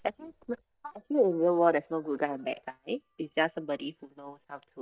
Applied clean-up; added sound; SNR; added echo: neural mask model DeepFilterNet 3.